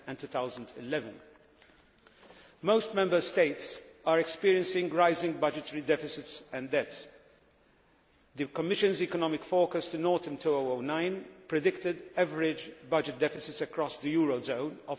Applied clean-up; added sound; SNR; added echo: none; none; none; none.